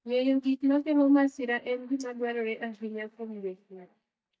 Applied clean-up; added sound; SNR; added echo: neural mask model DeepFilterNet 3.